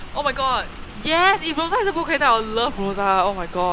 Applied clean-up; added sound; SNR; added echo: none; Rain; 12 dB; none.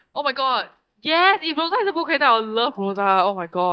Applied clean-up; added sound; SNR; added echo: neural mask model DeepFilterNet 3.